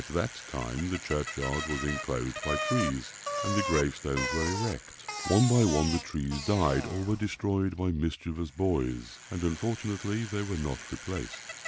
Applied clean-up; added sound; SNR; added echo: none; Bicycle; 8 dB; none.